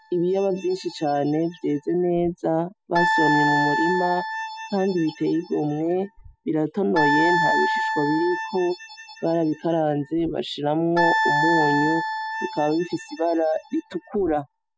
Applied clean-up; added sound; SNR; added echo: classical method spectral subtraction.